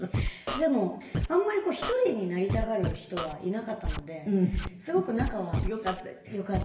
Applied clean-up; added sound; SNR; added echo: none; Scratching (performance technique); 5 dB; reverberation time 1.1 s.